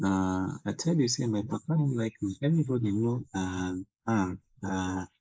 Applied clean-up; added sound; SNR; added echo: neural mask model Resemble Enhance denoiser.